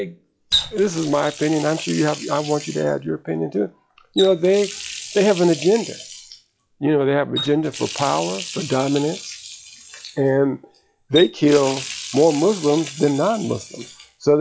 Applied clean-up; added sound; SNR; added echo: classical method log-MMSE.